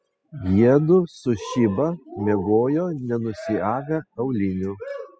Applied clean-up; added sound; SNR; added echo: classical method spectral subtraction.